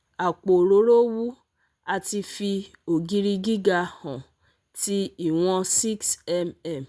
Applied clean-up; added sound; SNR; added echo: none; none; none; none.